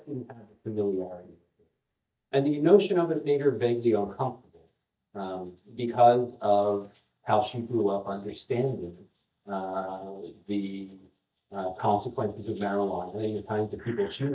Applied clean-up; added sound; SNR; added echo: neural mask model DeepFilterNet 3.